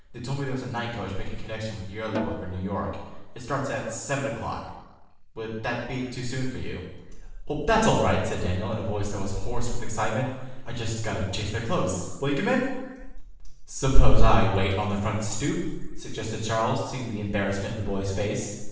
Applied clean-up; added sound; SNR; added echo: none; Snare drum; 14 dB; reverberation time 0.9 s.